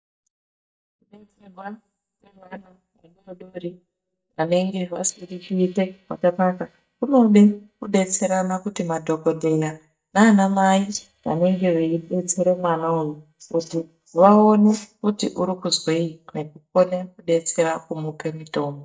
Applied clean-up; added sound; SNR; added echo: neural mask model DeepFilterNet 3.